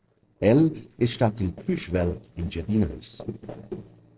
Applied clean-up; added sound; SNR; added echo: neural separator model SepFormer DNS4.